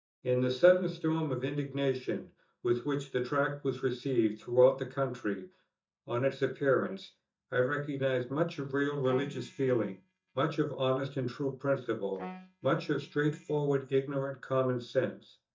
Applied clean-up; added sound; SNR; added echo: neural mask model DeepFilterNet 3.